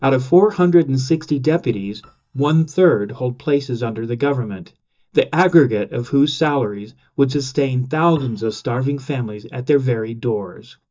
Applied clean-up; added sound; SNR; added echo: neural mask model DeepFilterNet 3.